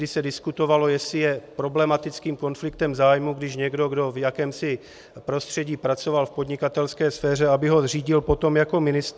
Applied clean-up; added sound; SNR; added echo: none; none; none; none.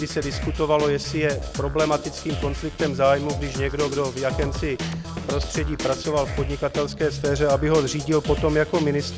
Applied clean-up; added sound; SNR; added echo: none; Drum kit; 6 dB; none.